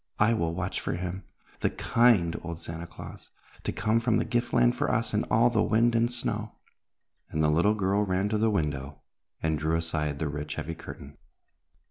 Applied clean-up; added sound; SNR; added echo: none; none; none; none.